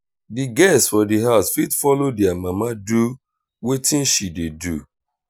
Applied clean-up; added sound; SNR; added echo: none; none; none; none.